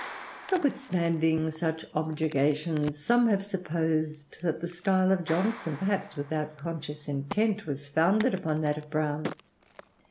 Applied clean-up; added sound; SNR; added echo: none; Clapping + Crack; 17 dB; none.